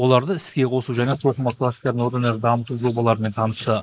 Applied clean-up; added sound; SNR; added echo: neural mask model Resemble Enhance denoiser.